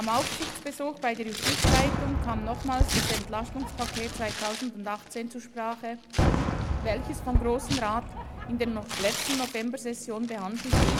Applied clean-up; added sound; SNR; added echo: none; Fireworks + Tearing; -2 dB; none.